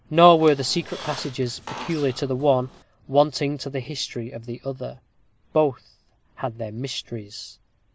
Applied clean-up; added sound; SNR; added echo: none; Squeak; 15 dB; none.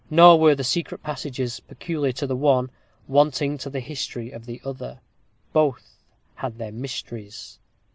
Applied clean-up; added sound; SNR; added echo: none; none; none; none.